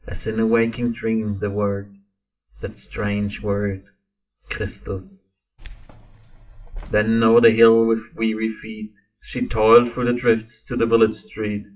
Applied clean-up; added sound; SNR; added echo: classical method WPE with log-MMSE.